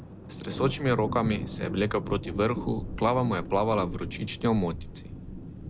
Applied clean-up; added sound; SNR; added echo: none; Thunder; 8 dB; none.